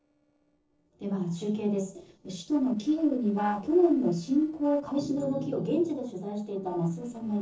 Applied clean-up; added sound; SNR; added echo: neural separator model SepFormer DNS4.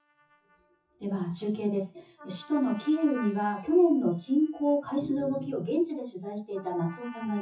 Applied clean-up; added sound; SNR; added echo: classical method WPE with log-MMSE.